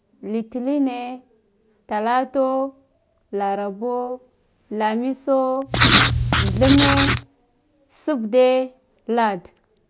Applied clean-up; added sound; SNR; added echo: none; Writing; -5 dB; none.